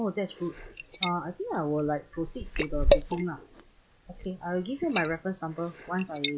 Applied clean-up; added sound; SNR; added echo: neural mask model Resemble Enhance denoiser.